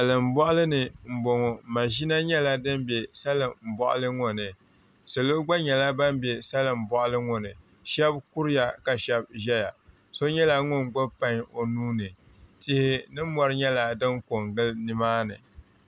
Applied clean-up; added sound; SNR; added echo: none; none; none; none.